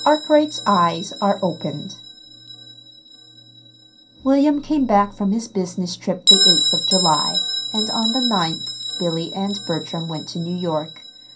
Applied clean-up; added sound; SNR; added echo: none; Bell; 3 dB; reverberation time 0.3 s.